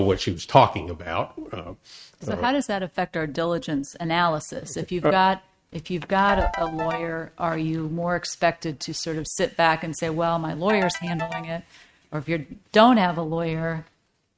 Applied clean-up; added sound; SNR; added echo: neural mask model RNNoise.